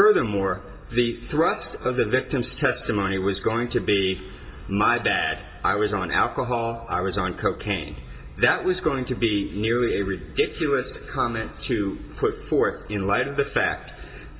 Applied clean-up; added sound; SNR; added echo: none; none; none; reverberation time 1.5 s.